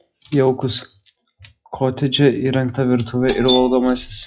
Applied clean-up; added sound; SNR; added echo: classical method log-MMSE.